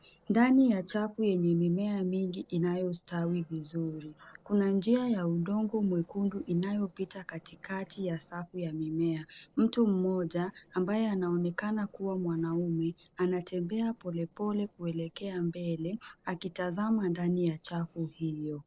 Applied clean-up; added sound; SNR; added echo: neural separator model SepFormer DNS4.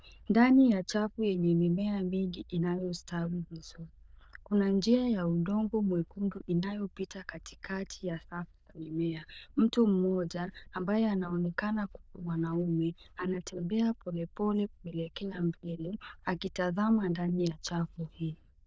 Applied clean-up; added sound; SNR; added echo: neural diffusion model UNIVERSE++.